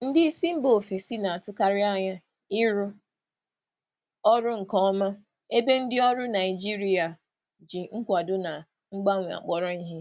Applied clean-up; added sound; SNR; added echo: none; none; none; none.